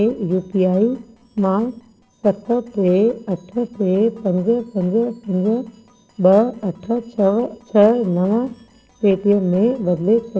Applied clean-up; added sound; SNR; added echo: neural separator model SepFormer DNS4.